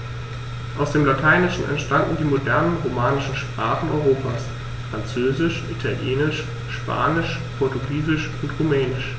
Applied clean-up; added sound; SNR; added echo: none; none; none; none.